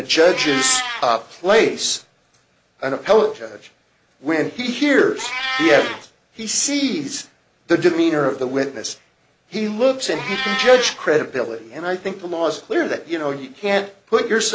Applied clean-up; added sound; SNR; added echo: none; Meow; 12 dB; none.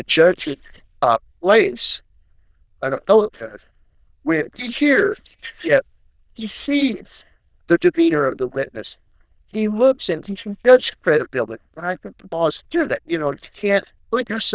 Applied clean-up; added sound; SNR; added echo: neural diffusion model UNIVERSE++.